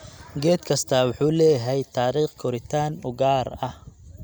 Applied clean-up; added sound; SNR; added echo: none; none; none; none.